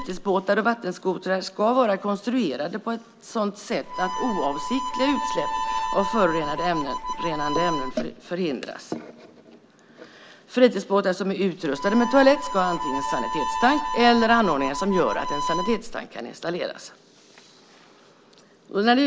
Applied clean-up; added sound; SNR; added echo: none; Harmonica; 7 dB; none.